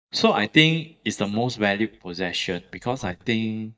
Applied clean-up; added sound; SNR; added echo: neural mask model DeepFilterNet 3.